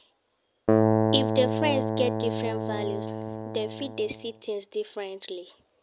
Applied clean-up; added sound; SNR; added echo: none; Keyboard (musical); -4 dB; none.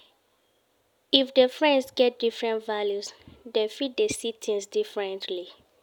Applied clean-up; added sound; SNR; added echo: none; none; none; none.